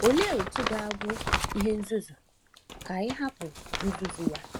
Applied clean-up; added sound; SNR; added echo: none; Crumpling, crinkling; 4 dB; none.